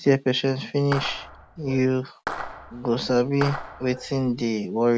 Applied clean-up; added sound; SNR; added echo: none; Clapping; 11 dB; none.